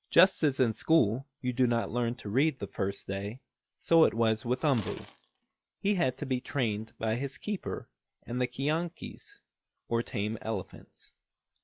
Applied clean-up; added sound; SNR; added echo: classical method log-MMSE.